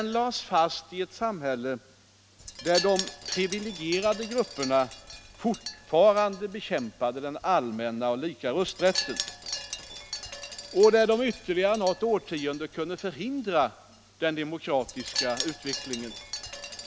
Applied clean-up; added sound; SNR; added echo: none; Wind chime; 12 dB; none.